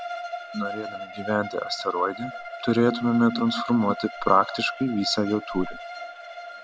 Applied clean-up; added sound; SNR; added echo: none; Bowed string instrument; 10 dB; none.